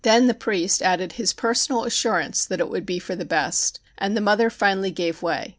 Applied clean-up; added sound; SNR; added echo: none; none; none; none.